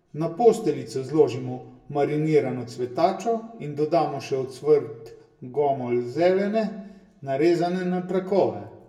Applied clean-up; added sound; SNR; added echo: none; none; none; reverberation time 0.1 s.